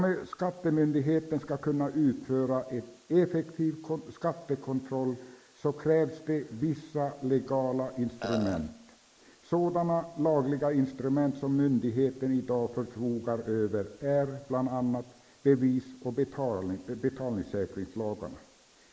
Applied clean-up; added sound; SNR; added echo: neural mask model Resemble Enhance denoiser.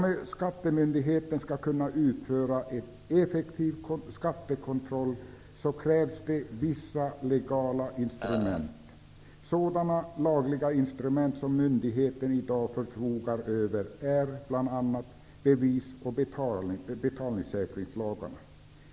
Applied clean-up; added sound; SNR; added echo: none; Burping, eructation; 7 dB; none.